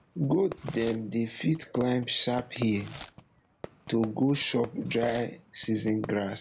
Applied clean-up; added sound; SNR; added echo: none; Fireworks + Packing tape, duct tape / Tearing; 16 dB; none.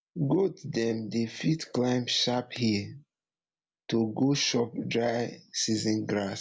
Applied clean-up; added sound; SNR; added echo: none; none; none; none.